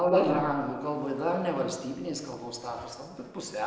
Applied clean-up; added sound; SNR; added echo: neural mask model Resemble Enhance denoiser.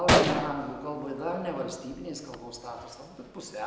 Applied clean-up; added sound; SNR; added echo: none; Gunshot, gunfire; -4 dB; none.